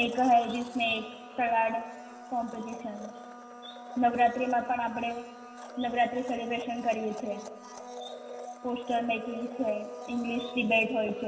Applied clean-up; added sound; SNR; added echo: none; Domestic sounds, home sounds; 13 dB; reverberation time 2.0 s.